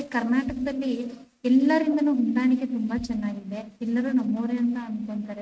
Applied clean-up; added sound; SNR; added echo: neural mask model RNNoise.